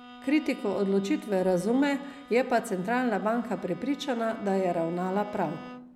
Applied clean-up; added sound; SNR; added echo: none; Bowed string instrument; 18 dB; none.